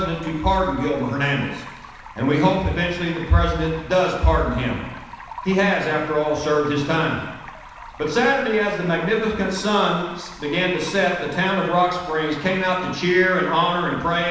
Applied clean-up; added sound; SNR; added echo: none; Stream; 18 dB; reverberation time 1.1 s.